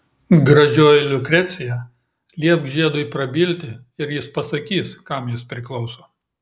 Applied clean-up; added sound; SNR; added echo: none; none; none; none.